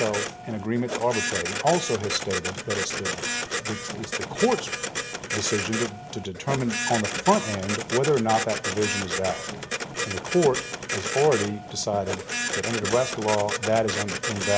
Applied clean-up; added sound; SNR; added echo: none; Printer; 4 dB; none.